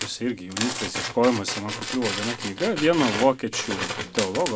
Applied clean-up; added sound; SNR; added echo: none; Tools; 6 dB; none.